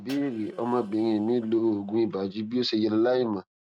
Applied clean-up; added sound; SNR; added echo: neural mask model RNNoise.